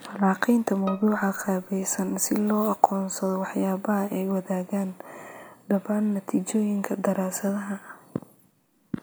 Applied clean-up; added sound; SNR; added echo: none; Bowed string instrument; 17 dB; none.